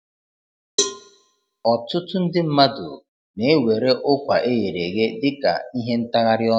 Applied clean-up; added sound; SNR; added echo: none; Cowbell; 9 dB; none.